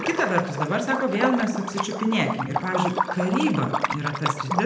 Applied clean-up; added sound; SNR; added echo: none; Liquid; 3 dB; reverberation time 0.8 s.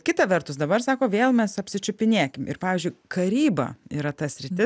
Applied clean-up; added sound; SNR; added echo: none; none; none; none.